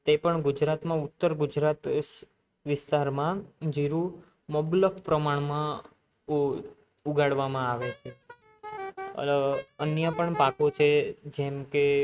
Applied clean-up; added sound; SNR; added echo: neural mask model RNNoise.